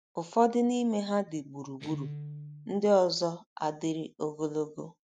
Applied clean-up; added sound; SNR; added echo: neural mask model RNNoise.